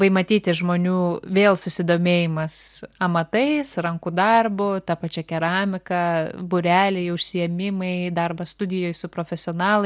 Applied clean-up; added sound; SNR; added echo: none; none; none; none.